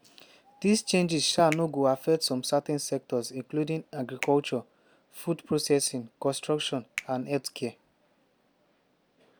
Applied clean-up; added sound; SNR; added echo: none; Finger snapping; 18 dB; none.